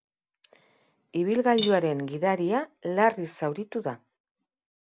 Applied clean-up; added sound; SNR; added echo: none; Cutlery, silverware / Dishes, pots, and pans; 12 dB; none.